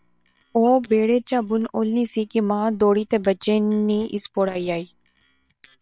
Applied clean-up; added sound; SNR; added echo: neural separator model SepFormer WHAM!.